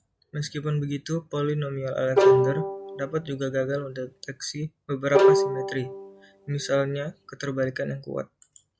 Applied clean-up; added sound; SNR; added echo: none; Bowed string instrument; -4 dB; none.